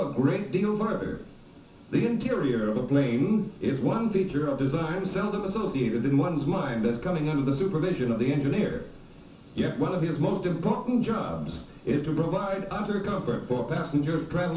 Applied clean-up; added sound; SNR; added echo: none; none; none; reverberation time 0.9 s.